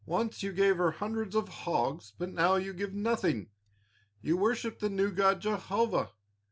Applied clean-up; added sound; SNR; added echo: none; none; none; none.